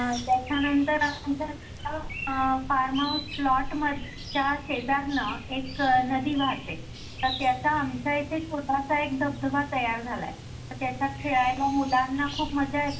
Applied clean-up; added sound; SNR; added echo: none; Chirp, tweet; 10 dB; reverberation time 0.3 s.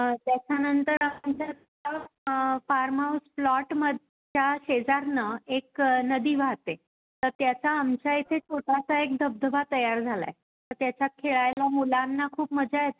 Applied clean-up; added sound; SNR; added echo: none; none; none; none.